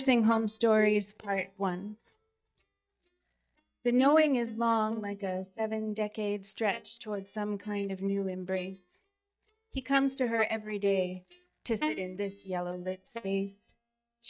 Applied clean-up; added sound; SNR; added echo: neural mask model DeepFilterNet 3.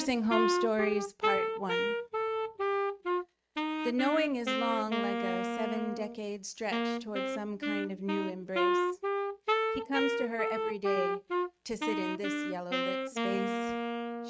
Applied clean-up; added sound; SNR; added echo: neural mask model RNNoise.